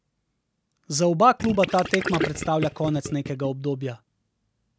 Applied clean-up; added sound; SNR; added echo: none; Gurgling; 6 dB; none.